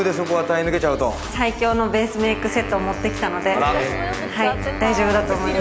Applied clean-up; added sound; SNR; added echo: none; Wind instrument, woodwind instrument; 12 dB; none.